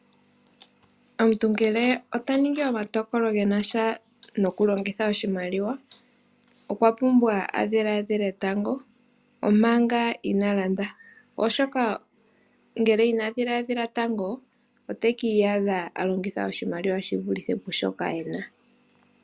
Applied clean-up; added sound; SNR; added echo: none; none; none; none.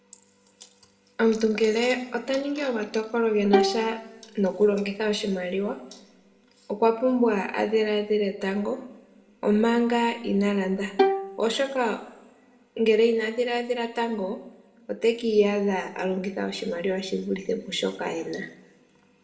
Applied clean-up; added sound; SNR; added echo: none; Bowed string instrument; 2 dB; reverberation time 0.7 s.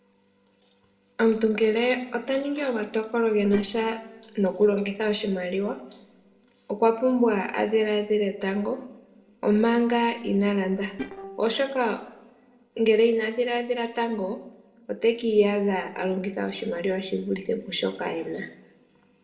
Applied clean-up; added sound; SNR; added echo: neural separator model SepFormer DNS4.